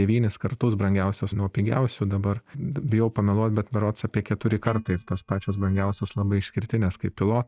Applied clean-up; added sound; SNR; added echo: neural mask model DeepFilterNet 3.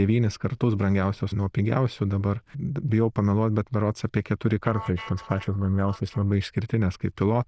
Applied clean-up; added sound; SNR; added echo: neural diffusion model UNIVERSE++.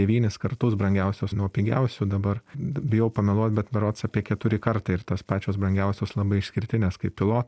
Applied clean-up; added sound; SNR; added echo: none; none; none; none.